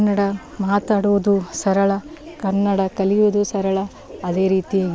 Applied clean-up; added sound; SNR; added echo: none; none; none; none.